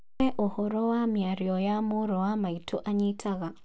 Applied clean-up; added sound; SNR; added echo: none; none; none; none.